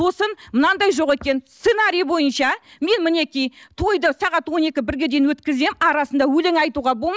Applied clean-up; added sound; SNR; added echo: none; none; none; none.